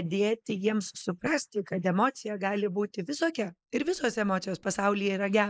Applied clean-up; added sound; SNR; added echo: neural mask model Resemble Enhance denoiser.